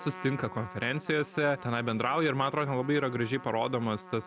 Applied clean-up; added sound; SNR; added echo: none; Trumpet; 17 dB; none.